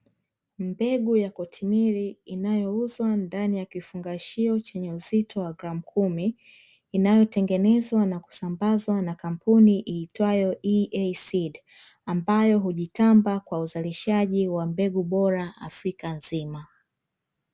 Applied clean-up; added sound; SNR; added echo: none; none; none; none.